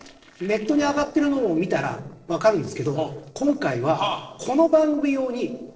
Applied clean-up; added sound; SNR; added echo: neural separator model SepFormer DNS4.